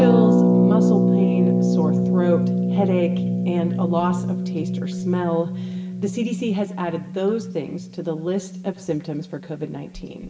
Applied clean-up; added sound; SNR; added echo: none; Harp; -4 dB; reverberation time 0.7 s.